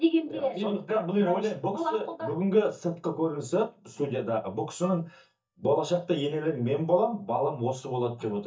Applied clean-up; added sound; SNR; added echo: neural mask model DeepFilterNet 3.